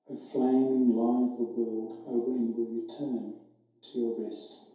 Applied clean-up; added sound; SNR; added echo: none; none; none; reverberation time 2.4 s.